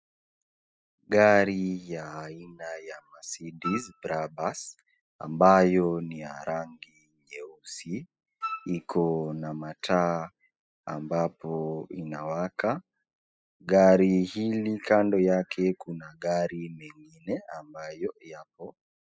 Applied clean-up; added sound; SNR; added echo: classical method spectral subtraction.